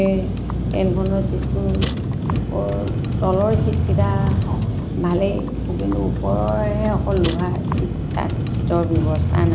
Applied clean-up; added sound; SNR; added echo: none; Vehicle; -3 dB; none.